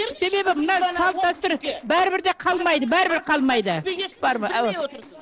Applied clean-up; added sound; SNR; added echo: neural separator model SepFormer DNS4.